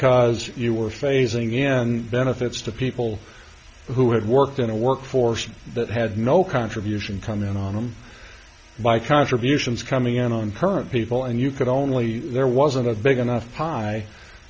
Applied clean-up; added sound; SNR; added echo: none; none; none; none.